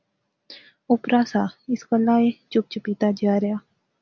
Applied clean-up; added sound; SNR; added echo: none; none; none; none.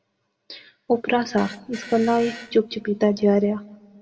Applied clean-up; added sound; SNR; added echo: none; Fart; 19 dB; reverberation time 0.6 s.